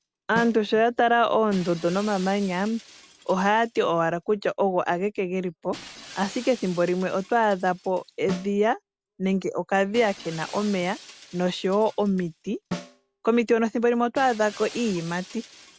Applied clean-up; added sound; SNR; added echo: none; Snare drum + Shatter; 18 dB; none.